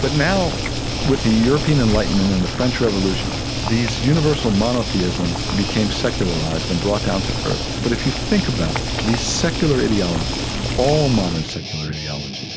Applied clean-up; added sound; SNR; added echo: none; Guitar + Boiling; 3 dB; none.